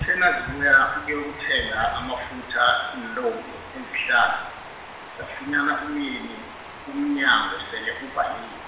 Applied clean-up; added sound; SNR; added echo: none; Water; 14 dB; reverberation time 0.9 s.